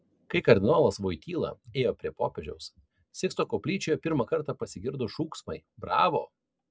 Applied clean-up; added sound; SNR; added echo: none; none; none; none.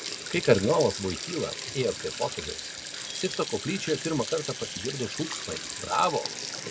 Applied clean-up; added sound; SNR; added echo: none; Sink (filling or washing); 7 dB; none.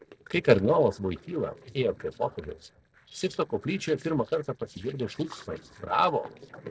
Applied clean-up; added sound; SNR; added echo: neural separator model SepFormer DNS4.